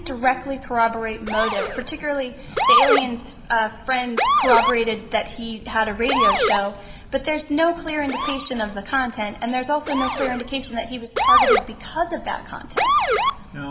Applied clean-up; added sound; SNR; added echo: none; Motor vehicle (road) / Siren; 0 dB; reverberation time 1.1 s.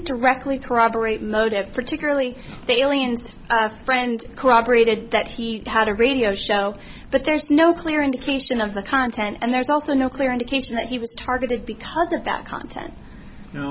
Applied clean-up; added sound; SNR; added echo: none; none; none; none.